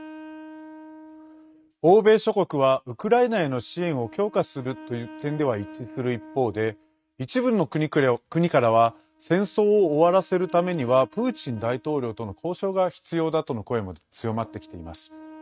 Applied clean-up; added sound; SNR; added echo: neural mask model RNNoise.